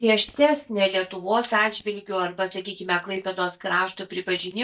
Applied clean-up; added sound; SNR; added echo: neural mask model DeepFilterNet 3.